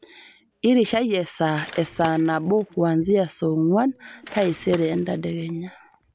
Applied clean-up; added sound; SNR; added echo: none; Bicycle; 18 dB; none.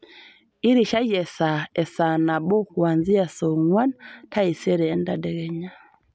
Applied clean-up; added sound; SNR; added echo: none; none; none; none.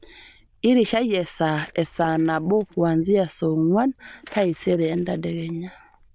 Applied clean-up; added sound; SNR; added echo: neural diffusion model UNIVERSE++.